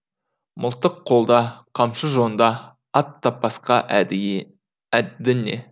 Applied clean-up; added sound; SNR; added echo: none; none; none; none.